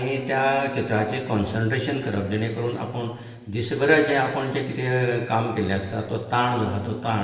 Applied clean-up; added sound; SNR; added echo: neural separator model SepFormer DNS4.